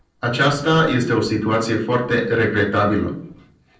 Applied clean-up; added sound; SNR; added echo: neural separator model SepFormer DNS4.